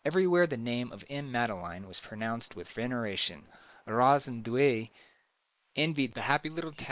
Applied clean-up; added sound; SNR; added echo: neural mask model Resemble Enhance denoiser.